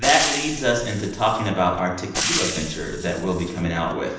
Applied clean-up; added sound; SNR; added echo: none; Frying (food); 5 dB; reverberation time 0.9 s.